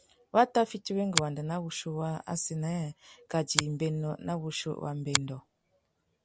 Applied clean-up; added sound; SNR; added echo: none; Finger snapping; 5 dB; none.